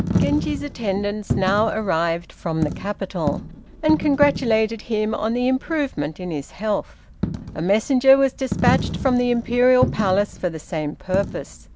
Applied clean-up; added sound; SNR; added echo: none; Coin (dropping); 7 dB; none.